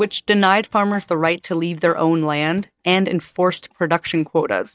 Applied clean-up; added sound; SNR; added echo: neural mask model DeepFilterNet 3.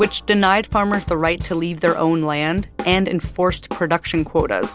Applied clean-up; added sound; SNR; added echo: none; Drum kit; 12 dB; none.